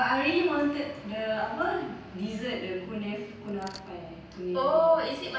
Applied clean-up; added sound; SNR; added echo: none; Mechanisms; 20 dB; reverberation time 0.9 s.